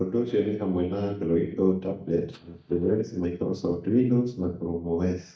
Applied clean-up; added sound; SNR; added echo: neural mask model DeepFilterNet 3.